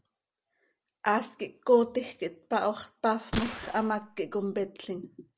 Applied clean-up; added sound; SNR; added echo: none; Gunshot, gunfire; 8 dB; none.